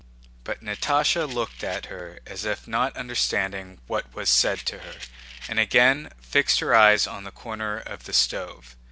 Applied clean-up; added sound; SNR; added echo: none; Rattle; 17 dB; none.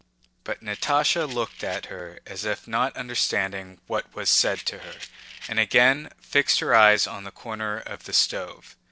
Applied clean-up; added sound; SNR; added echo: neural separator model SepFormer DNS4.